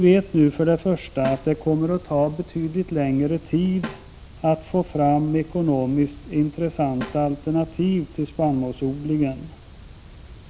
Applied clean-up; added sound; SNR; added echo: none; Snare drum; 17 dB; none.